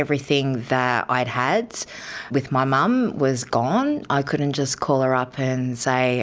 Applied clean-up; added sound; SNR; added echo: none; none; none; none.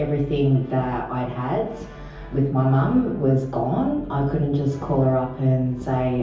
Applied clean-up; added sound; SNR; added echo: none; Brass instrument; 17 dB; reverberation time 0.7 s.